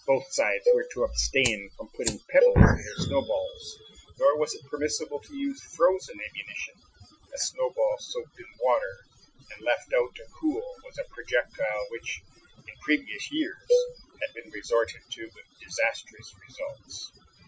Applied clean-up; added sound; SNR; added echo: classical method Wiener filter.